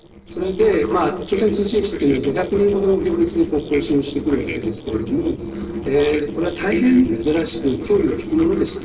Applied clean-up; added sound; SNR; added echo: neural separator model SepFormer DNS4.